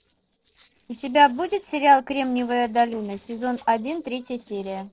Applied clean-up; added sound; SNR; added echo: neural separator model SepFormer DNS4.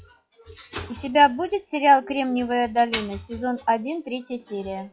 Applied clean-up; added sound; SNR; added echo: classical method log-MMSE.